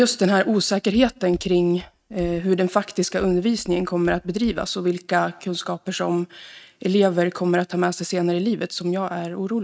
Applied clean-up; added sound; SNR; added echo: neural mask model RNNoise.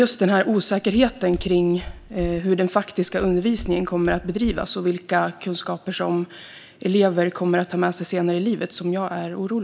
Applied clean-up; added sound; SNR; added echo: none; Walk, footsteps; 14 dB; none.